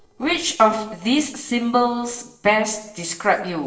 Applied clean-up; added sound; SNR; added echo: neural separator model SepFormer DNS4.